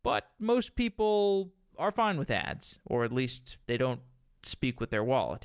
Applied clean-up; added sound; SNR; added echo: none; none; none; none.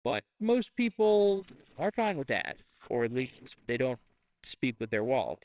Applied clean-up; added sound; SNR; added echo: neural separator model SepFormer WHAMR!.